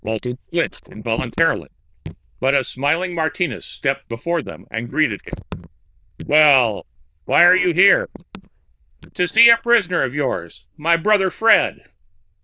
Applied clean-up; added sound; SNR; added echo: neural diffusion model UNIVERSE++.